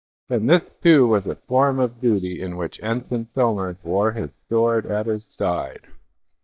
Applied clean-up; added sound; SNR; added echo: neural mask model DeepFilterNet 3.